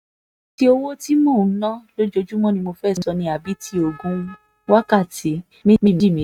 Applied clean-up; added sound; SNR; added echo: neural mask model RNNoise.